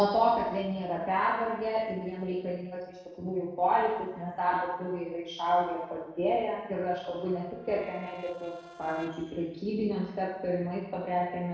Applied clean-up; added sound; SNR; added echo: neural separator model SepFormer DNS4.